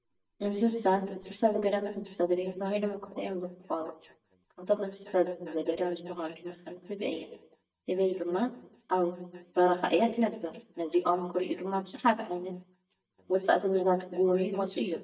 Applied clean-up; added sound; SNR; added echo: neural mask model DeepFilterNet 3.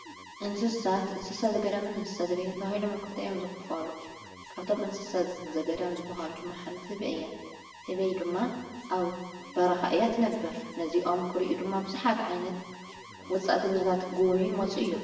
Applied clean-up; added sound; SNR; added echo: none; Alarm; 16 dB; reverberation time 1.1 s.